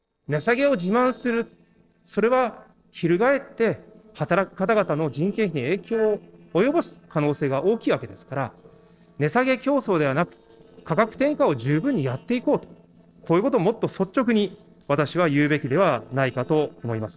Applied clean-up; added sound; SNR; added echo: neural separator model SepFormer DNS4.